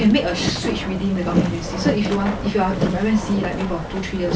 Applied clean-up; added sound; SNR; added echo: none; Boat, Water vehicle; 4 dB; none.